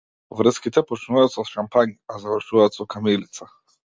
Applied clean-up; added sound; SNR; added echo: none; none; none; none.